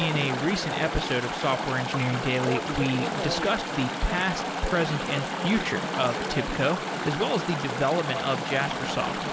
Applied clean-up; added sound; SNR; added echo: none; Chatter / Stream; 2 dB; none.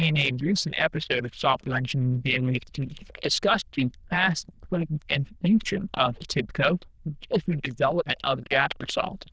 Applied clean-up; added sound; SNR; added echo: neural diffusion model UNIVERSE++.